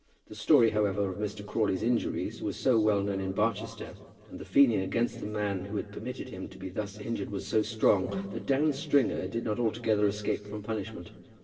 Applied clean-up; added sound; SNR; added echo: neural separator model SepFormer DNS4.